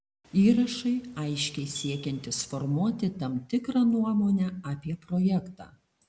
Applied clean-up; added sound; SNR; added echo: none; none; none; none.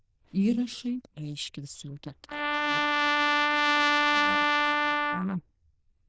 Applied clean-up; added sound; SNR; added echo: neural diffusion model UNIVERSE++.